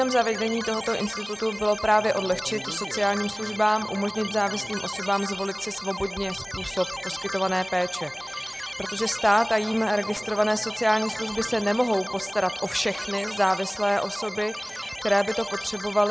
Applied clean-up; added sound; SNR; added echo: none; Keyboard (musical); 9 dB; none.